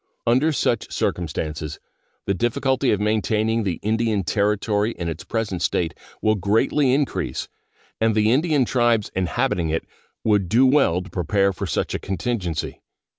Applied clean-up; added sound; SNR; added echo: none; none; none; none.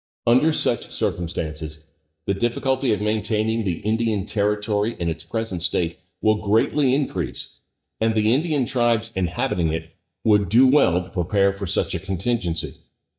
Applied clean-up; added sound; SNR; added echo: neural mask model DeepFilterNet 3.